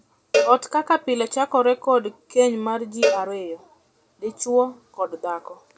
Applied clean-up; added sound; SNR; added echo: none; Cowbell; 5 dB; none.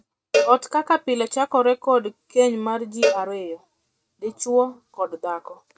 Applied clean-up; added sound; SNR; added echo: neural mask model RNNoise.